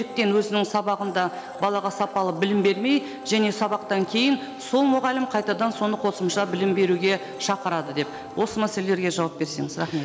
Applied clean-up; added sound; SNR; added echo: none; Domestic sounds, home sounds; 16 dB; none.